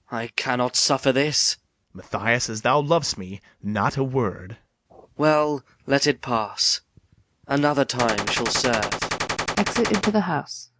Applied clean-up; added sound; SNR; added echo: none; Gunshot, gunfire; 3 dB; none.